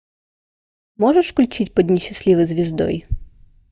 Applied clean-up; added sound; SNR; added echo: neural mask model DeepFilterNet 3.